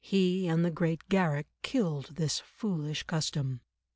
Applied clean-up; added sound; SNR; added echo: none; none; none; none.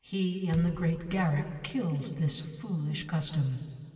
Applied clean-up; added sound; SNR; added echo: none; Bass drum; 17 dB; reverberation time 2.4 s.